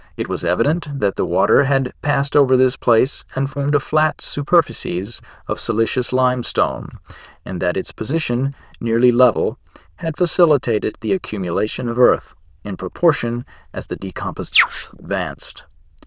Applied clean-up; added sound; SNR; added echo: neural diffusion model UNIVERSE++.